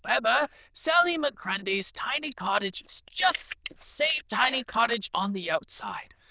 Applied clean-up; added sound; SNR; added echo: neural diffusion model UNIVERSE++.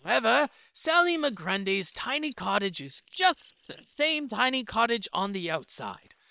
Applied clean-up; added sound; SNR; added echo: neural separator model SepFormer WHAM!.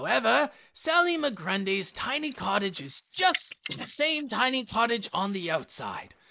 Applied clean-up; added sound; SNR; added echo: neural mask model Resemble Enhance denoiser.